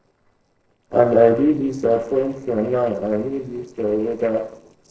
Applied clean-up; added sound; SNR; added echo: neural separator model SepFormer DNS4.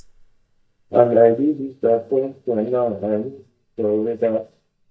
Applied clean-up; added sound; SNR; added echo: neural mask model DeepFilterNet 3.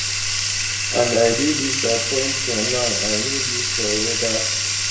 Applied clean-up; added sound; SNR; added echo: none; Bathtub (filling or washing); -2 dB; reverberation time 0.8 s.